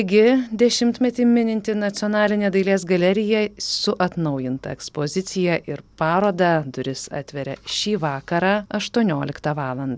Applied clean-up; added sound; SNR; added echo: none; none; none; none.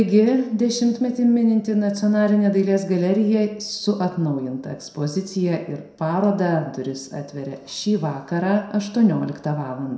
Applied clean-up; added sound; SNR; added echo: none; none; none; reverberation time 0.5 s.